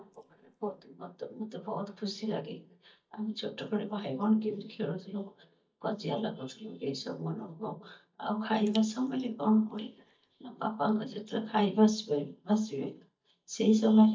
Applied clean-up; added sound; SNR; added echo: neural mask model DeepFilterNet 3.